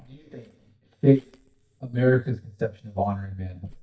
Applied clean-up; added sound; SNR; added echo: neural mask model DeepFilterNet 3.